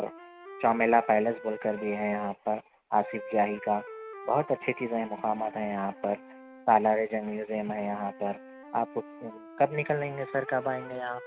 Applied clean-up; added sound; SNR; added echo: none; Wind instrument, woodwind instrument; 15 dB; none.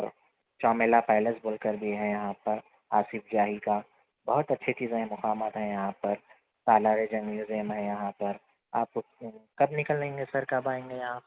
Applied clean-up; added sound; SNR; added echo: none; none; none; none.